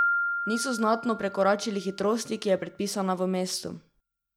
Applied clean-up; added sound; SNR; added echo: none; Piano; 6 dB; none.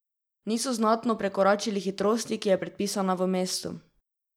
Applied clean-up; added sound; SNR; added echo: none; none; none; none.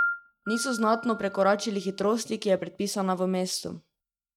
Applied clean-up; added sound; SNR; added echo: neural mask model RNNoise.